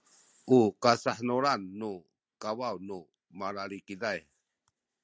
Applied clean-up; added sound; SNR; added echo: none; none; none; none.